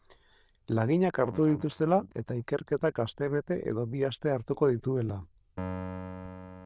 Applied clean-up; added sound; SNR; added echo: neural diffusion model UNIVERSE++.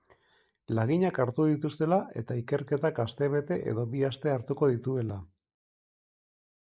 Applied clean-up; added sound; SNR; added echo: neural mask model Resemble Enhance denoiser.